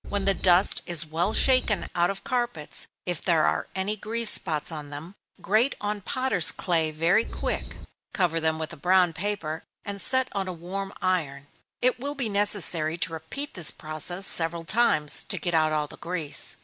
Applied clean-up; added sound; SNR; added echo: none; Wild animals; 0 dB; none.